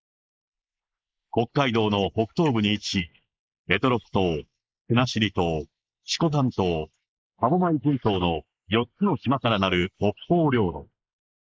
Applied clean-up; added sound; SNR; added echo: neural mask model Resemble Enhance denoiser.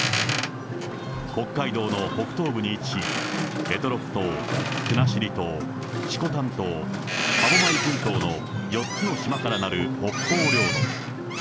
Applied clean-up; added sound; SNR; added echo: none; Boat, Water vehicle; -1 dB; none.